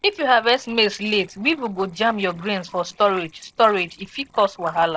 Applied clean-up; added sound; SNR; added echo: neural separator model SepFormer DNS4.